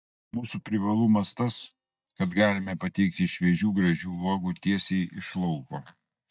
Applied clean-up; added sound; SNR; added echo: neural mask model DeepFilterNet 3.